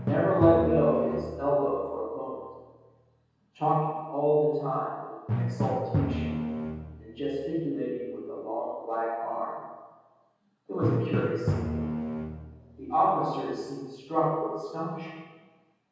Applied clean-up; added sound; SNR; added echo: none; Drum; 6 dB; reverberation time 1.2 s.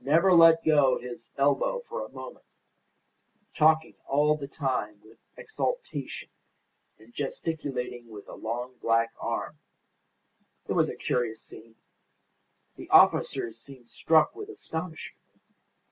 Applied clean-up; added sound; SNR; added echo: none; none; none; none.